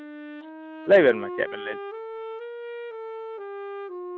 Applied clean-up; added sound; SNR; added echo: none; Wind instrument, woodwind instrument; 9 dB; none.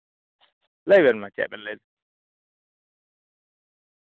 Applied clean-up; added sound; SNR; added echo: none; none; none; none.